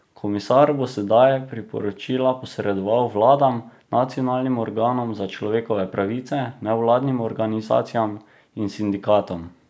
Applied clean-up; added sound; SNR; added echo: none; none; none; none.